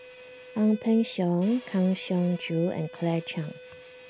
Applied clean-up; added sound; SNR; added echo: none; Bowed string instrument; 19 dB; none.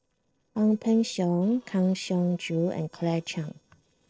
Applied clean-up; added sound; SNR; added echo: neural separator model SepFormer DNS4.